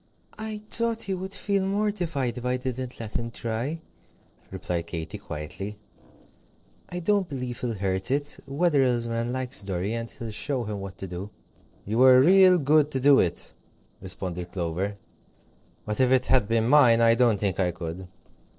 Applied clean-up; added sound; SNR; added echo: neural separator model SepFormer DNS4.